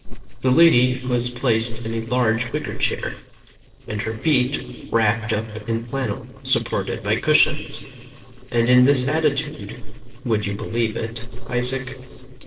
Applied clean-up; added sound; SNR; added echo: neural separator model SepFormer DNS4.